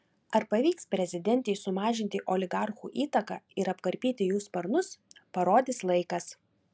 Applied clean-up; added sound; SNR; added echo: none; none; none; none.